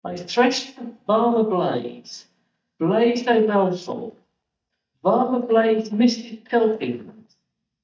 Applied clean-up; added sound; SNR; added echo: neural mask model DeepFilterNet 3.